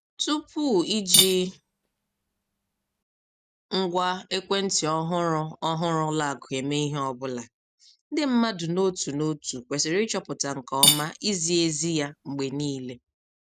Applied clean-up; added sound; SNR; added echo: none; Cutlery, silverware / Dishes, pots, and pans; 0 dB; none.